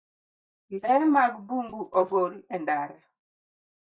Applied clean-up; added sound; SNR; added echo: neural mask model DeepFilterNet 3.